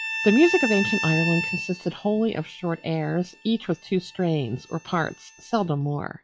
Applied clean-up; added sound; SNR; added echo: classical method log-MMSE.